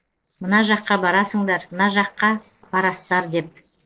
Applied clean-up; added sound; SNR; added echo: neural separator model SepFormer DNS4.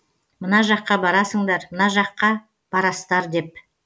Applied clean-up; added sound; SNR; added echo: none; none; none; none.